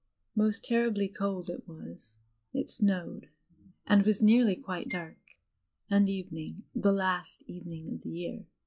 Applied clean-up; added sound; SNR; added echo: classical method log-MMSE.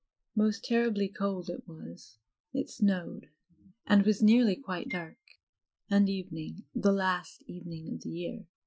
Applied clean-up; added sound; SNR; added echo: classical method Wiener filter.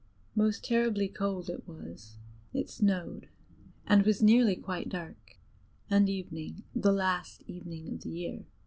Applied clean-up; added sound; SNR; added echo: none; none; none; none.